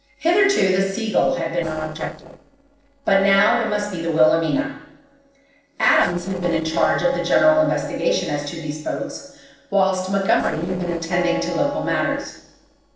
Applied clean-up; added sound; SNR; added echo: neural separator model SepFormer DNS4.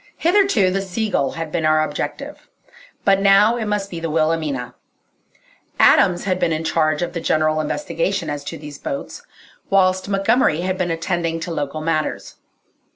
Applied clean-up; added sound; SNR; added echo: none; none; none; none.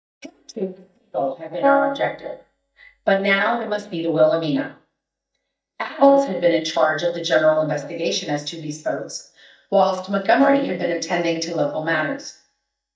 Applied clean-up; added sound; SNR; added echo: neural mask model DeepFilterNet 3.